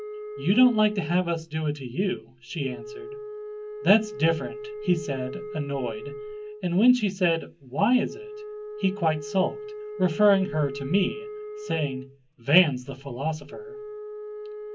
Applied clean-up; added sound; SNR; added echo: none; Wind instrument, woodwind instrument; 11 dB; reverberation time 0.3 s.